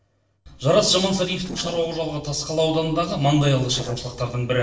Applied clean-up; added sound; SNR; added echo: neural separator model SepFormer DNS4.